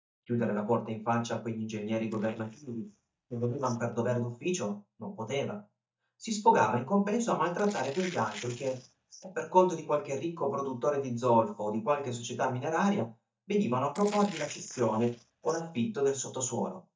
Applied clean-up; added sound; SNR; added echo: neural mask model DeepFilterNet 3.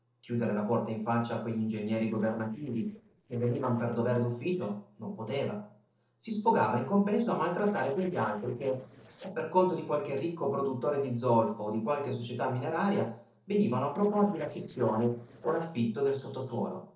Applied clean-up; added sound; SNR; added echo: neural separator model SepFormer DNS4.